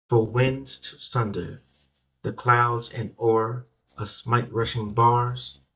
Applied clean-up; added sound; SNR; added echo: neural mask model DeepFilterNet 3.